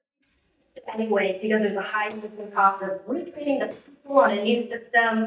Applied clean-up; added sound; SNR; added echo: neural mask model DeepFilterNet 3.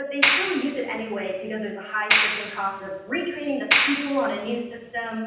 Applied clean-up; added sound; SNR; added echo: none; Clapping; -2 dB; reverberation time 0.9 s.